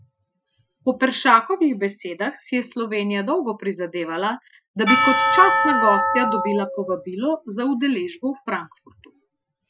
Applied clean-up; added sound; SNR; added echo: classical method Wiener filter.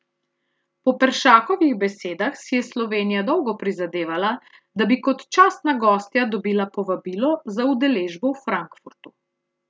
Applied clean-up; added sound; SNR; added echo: none; none; none; none.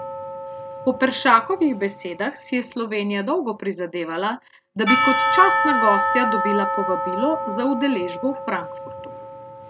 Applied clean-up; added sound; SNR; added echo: none; Church bell / Percussion; 2 dB; none.